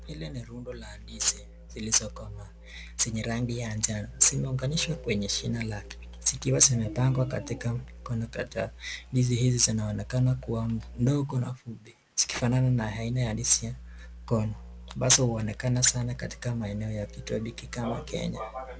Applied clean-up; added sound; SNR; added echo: none; Musical instrument; 16 dB; none.